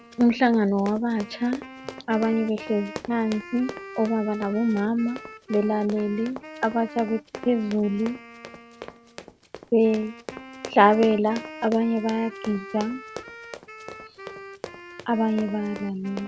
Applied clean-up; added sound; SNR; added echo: none; Wind instrument, woodwind instrument + Run; 14 dB; none.